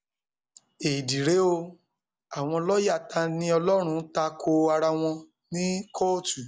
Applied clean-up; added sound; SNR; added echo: none; none; none; none.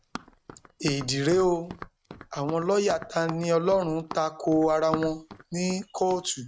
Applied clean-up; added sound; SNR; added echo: neural mask model RNNoise.